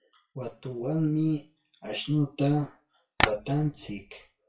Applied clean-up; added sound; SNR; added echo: classical method WPE with log-MMSE.